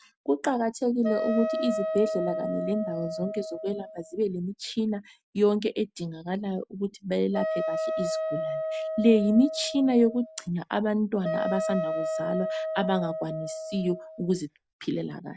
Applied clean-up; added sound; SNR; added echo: none; Wind instrument, woodwind instrument; 4 dB; none.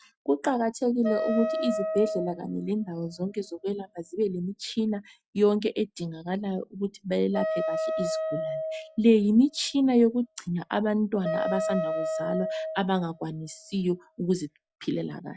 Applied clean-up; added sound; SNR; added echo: classical method log-MMSE.